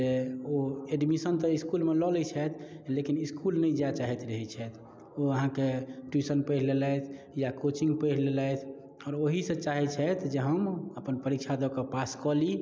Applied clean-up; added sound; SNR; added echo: none; none; none; none.